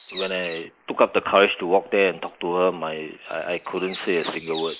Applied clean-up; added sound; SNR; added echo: neural mask model Resemble Enhance denoiser.